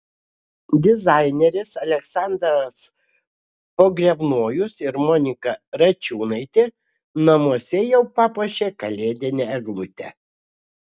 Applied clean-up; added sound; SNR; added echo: none; none; none; none.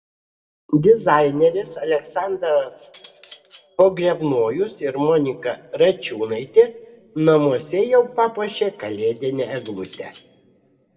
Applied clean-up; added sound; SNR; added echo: none; Cutlery, silverware; 18 dB; reverberation time 1.0 s.